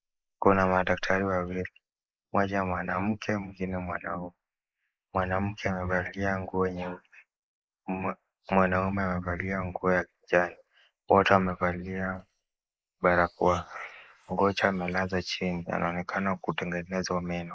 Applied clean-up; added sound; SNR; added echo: neural mask model Resemble Enhance denoiser.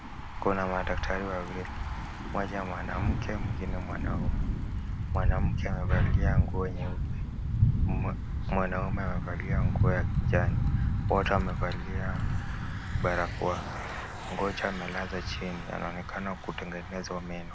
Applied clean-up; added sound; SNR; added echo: none; Thunder / Bicycle; -5 dB; none.